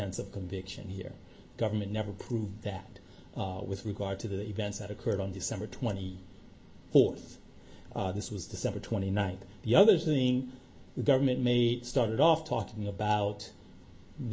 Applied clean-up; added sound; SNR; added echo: none; none; none; none.